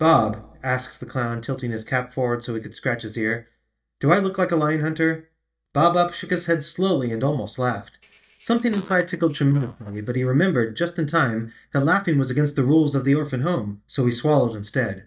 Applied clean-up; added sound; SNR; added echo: neural mask model DeepFilterNet 3.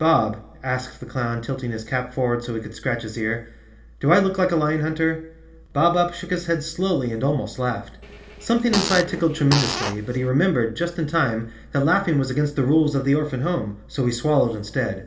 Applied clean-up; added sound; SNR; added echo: none; Fart; 6 dB; reverberation time 0.8 s.